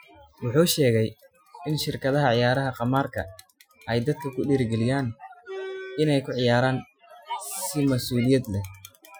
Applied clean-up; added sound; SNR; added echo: classical method Wiener filter.